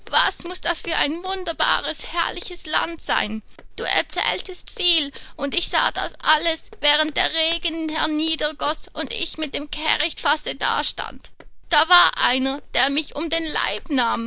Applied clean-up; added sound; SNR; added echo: none; Walk, footsteps; 13 dB; none.